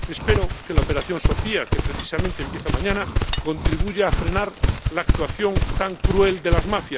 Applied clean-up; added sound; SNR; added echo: none; Livestock, farm animals, working animals; -3 dB; none.